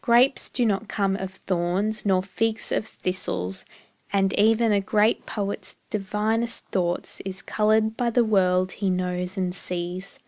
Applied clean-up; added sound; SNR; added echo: none; none; none; none.